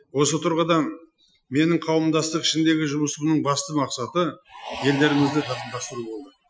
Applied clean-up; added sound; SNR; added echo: classical method Wiener filter.